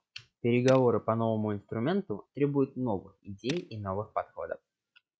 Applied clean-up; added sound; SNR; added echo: neural mask model RNNoise.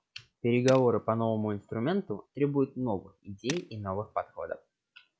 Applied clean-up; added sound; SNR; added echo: none; Tools; 16 dB; none.